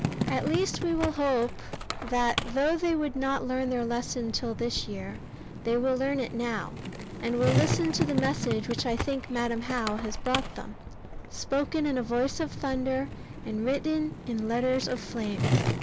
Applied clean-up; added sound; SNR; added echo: none; Skateboard; 4 dB; none.